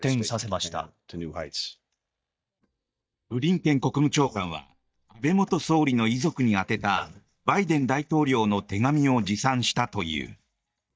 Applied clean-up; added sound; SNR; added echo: neural mask model DeepFilterNet 3.